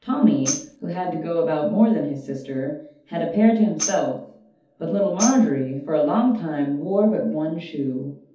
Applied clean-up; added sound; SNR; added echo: none; Tambourine; 12 dB; reverberation time 0.6 s.